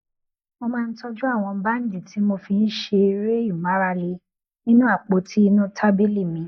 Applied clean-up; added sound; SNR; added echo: neural mask model Resemble Enhance denoiser.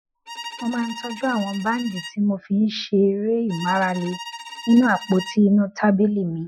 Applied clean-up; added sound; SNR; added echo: classical method Wiener filter.